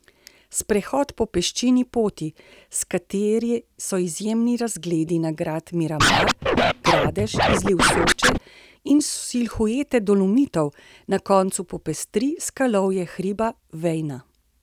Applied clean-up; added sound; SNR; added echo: none; Scratching (performance technique); -4 dB; none.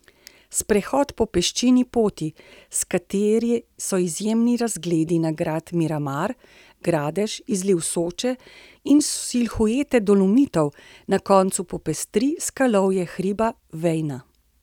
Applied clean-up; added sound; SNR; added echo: none; none; none; none.